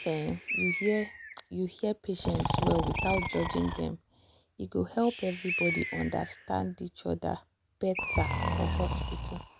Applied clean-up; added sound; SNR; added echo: none; Bird + Breathing; 3 dB; none.